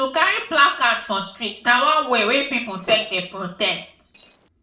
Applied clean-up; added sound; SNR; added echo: neural separator model SepFormer DNS4.